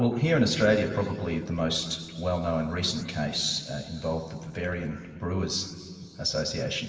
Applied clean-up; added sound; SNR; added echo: none; none; none; reverberation time 2.6 s.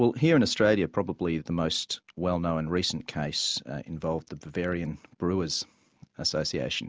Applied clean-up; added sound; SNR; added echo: none; none; none; none.